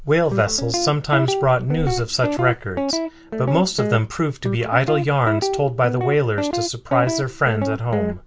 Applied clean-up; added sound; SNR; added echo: none; Guitar; 5 dB; none.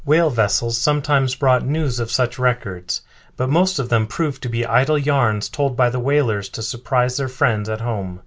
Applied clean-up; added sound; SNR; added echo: none; none; none; none.